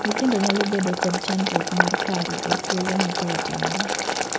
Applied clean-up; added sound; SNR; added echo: none; Boiling; -1 dB; none.